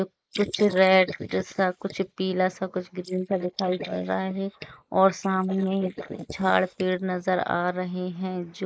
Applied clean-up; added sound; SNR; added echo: neural mask model Resemble Enhance denoiser.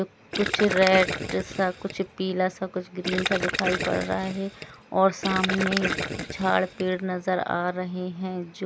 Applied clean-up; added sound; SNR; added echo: none; Gurgling; 5 dB; none.